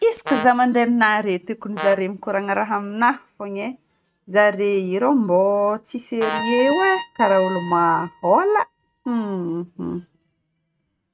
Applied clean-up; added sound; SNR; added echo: neural mask model RNNoise.